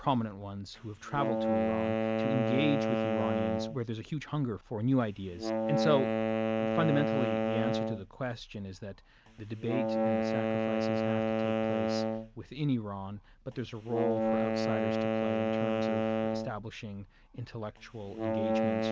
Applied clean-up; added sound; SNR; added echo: none; Wind instrument, woodwind instrument; -4 dB; none.